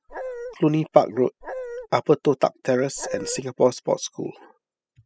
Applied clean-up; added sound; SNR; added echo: classical method spectral subtraction.